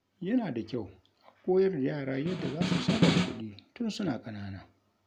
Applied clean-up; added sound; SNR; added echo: none; Snare drum; -4 dB; none.